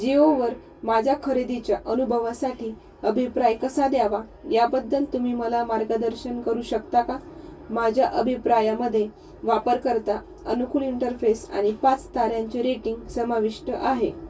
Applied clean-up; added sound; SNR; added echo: none; none; none; reverberation time 0.1 s.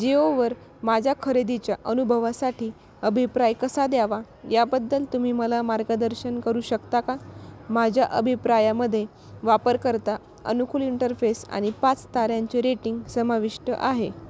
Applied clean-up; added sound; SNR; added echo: none; none; none; none.